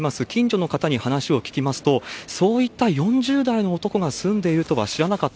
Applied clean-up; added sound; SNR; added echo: none; none; none; none.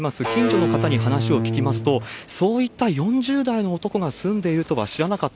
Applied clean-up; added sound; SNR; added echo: none; Electric guitar / Bass guitar; 1 dB; none.